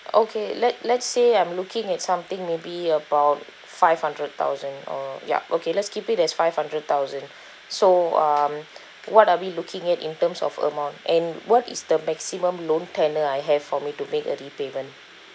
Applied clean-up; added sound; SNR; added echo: none; none; none; none.